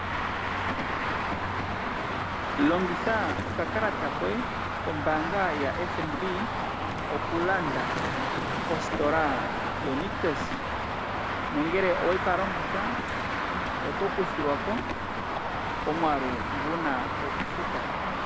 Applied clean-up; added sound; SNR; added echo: none; Traffic noise, roadway noise; -2 dB; none.